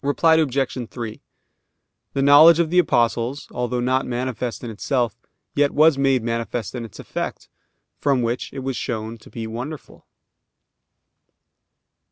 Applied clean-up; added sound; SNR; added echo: none; none; none; none.